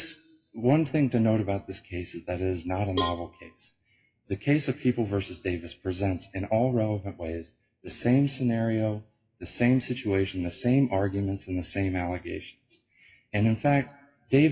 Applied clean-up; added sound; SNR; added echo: classical method WPE with log-MMSE.